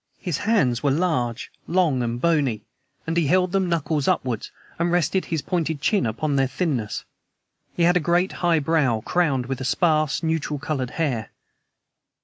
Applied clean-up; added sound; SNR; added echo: none; none; none; none.